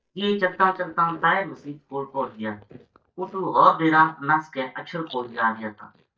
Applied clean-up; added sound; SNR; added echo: neural mask model DeepFilterNet 3.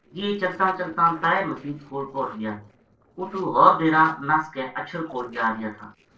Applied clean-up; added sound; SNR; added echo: neural separator model SepFormer DNS4.